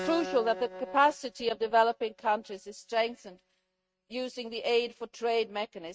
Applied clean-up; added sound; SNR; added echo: neural mask model RNNoise.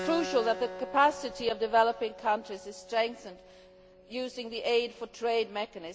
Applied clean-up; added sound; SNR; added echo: none; Keyboard (musical); 14 dB; none.